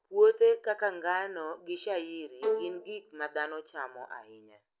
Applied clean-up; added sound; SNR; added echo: none; Bowed string instrument; 4 dB; none.